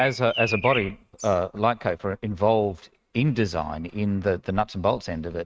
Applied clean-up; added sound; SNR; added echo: neural mask model RNNoise.